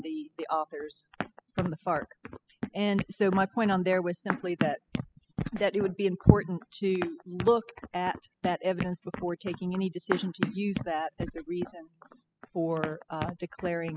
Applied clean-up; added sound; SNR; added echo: classical method spectral subtraction.